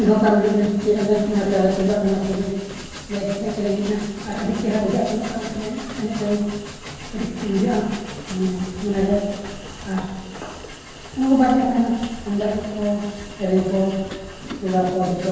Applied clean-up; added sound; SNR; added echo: none; Train; 13 dB; reverberation time 1.2 s.